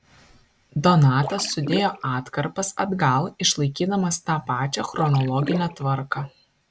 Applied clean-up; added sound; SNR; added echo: none; Splash, splatter; 11 dB; none.